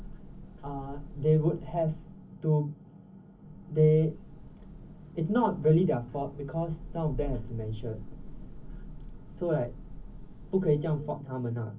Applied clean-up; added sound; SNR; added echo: none; Thunder / Rain; 13 dB; reverberation time 0.3 s.